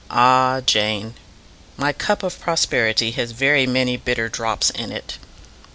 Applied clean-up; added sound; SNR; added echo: none; none; none; none.